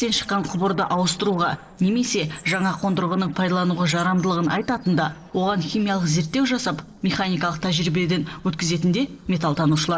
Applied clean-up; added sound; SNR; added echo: neural separator model SepFormer DNS4.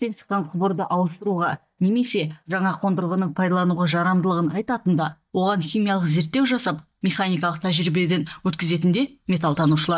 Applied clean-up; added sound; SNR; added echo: neural mask model DeepFilterNet 3.